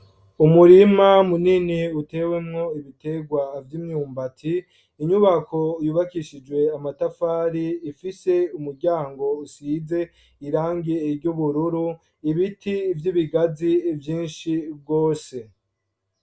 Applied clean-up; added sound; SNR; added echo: none; none; none; none.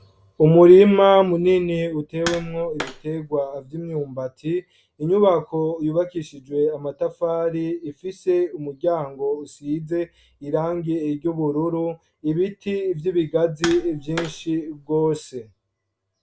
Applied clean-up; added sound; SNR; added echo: none; Tap; 14 dB; none.